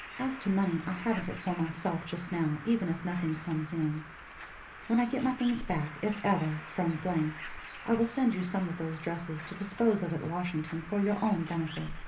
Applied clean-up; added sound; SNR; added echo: none; Bird; 13 dB; reverberation time 0.3 s.